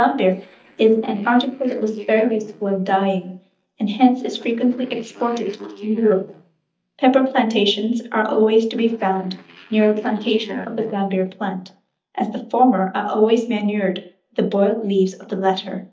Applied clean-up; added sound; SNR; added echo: neural mask model DeepFilterNet 3.